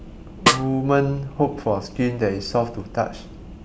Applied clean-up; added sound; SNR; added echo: none; Snare drum; 1 dB; none.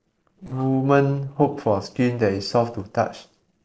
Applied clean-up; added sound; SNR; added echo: neural separator model SepFormer DNS4.